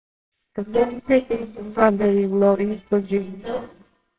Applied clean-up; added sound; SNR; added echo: neural separator model SepFormer WHAMR!.